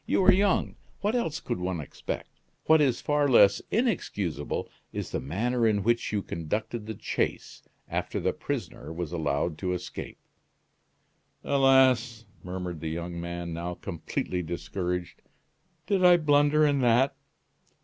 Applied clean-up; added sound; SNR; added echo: none; none; none; none.